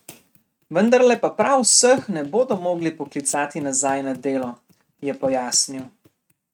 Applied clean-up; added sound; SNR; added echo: neural mask model RNNoise.